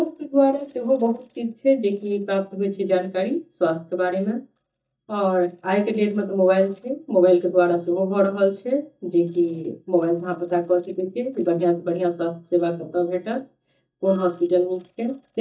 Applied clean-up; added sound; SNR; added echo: neural mask model DeepFilterNet 3.